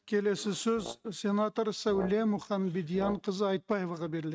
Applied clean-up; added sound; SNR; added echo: neural mask model RNNoise.